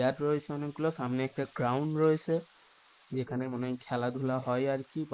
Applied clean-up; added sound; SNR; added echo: neural mask model Resemble Enhance denoiser.